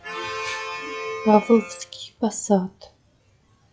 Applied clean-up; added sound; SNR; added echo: classical method log-MMSE.